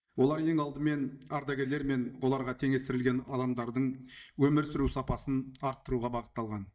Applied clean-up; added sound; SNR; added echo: neural mask model DeepFilterNet 3.